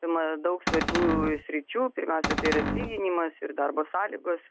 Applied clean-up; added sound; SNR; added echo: none; Cupboard open or close; 0 dB; none.